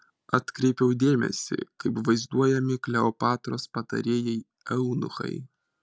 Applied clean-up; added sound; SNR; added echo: none; none; none; none.